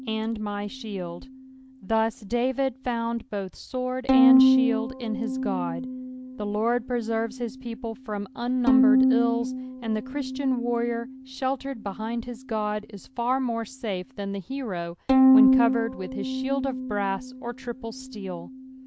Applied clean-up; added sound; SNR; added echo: none; Bowed string instrument; -2 dB; none.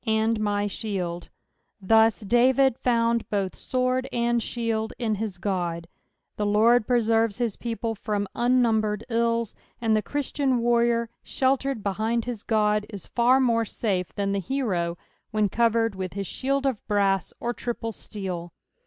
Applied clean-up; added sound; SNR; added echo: none; none; none; none.